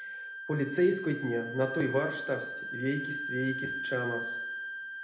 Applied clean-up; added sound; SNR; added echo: none; Wind instrument, woodwind instrument; 5 dB; reverberation time 0.7 s.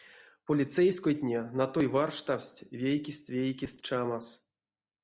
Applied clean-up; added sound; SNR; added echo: none; none; none; none.